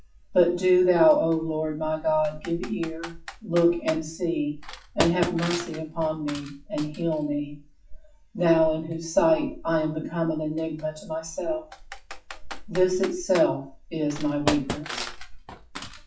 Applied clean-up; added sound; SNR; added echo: classical method WPE with log-MMSE.